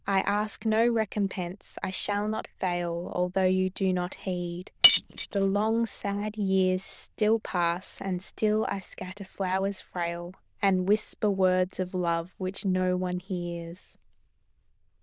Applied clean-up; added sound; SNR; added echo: neural diffusion model UNIVERSE++.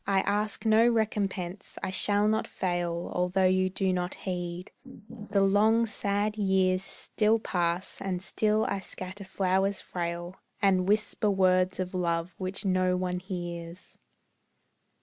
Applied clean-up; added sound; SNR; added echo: neural mask model Resemble Enhance denoiser.